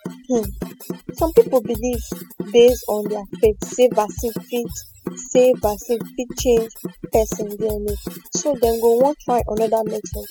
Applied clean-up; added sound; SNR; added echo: classical method spectral subtraction.